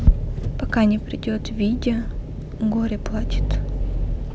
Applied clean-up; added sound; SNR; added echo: none; Engine; 2 dB; none.